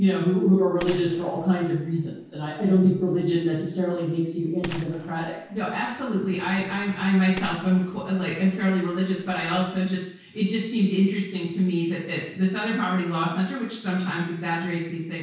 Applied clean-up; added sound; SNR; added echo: none; Gunshot, gunfire; 18 dB; reverberation time 0.6 s.